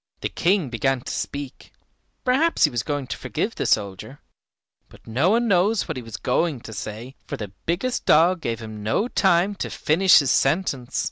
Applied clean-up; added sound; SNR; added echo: none; none; none; none.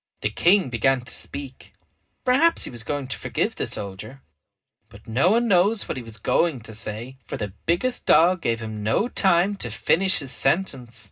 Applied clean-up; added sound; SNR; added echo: none; none; none; reverberation time 0.2 s.